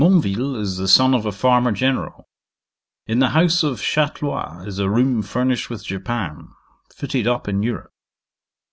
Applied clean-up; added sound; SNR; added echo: none; none; none; none.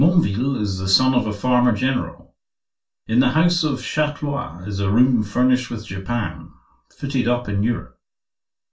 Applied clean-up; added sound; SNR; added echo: none; none; none; reverberation time 0.2 s.